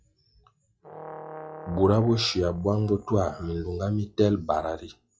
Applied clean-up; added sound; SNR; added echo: classical method log-MMSE.